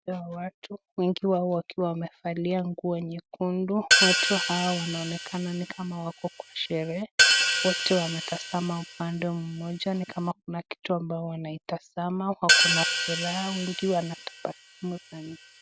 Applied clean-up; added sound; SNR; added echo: none; Hi-hat; -2 dB; none.